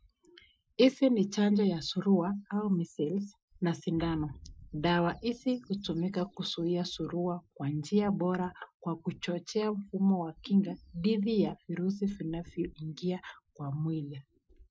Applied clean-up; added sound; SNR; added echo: classical method Wiener filter.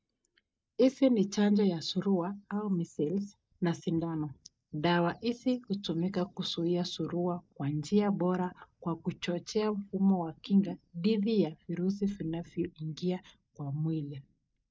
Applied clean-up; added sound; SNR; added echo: neural mask model DeepFilterNet 3.